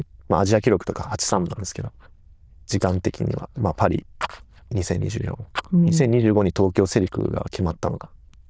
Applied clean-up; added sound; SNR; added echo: neural diffusion model UNIVERSE++.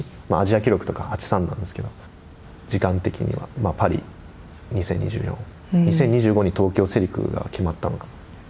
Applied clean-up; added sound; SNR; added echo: none; none; none; none.